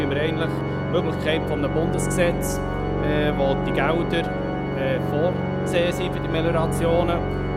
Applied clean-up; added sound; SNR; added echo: none; Organ; -2 dB; none.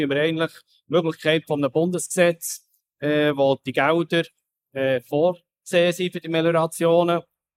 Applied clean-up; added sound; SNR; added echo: neural mask model Resemble Enhance denoiser.